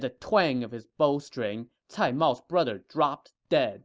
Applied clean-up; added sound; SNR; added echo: none; none; none; none.